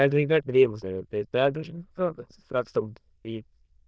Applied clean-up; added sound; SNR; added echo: neural diffusion model UNIVERSE++.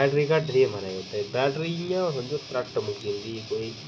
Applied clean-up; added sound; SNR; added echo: none; Guitar; 15 dB; none.